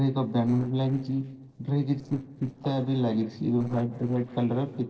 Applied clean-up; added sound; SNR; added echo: neural separator model SepFormer DNS4.